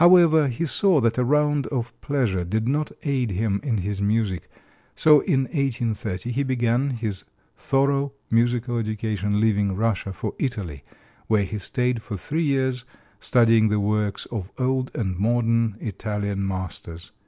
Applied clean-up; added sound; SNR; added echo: none; none; none; none.